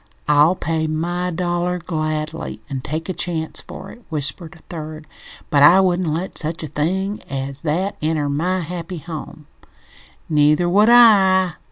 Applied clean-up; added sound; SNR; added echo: none; none; none; none.